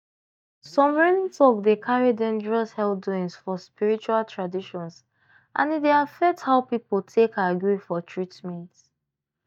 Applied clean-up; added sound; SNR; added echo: neural mask model DeepFilterNet 3.